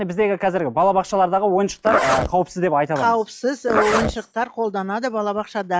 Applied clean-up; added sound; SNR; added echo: classical method log-MMSE.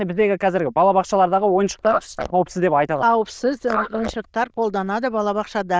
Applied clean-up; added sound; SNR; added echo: neural diffusion model UNIVERSE++.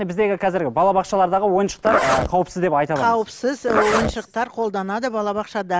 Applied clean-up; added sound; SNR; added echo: none; Zipper (clothing); 5 dB; none.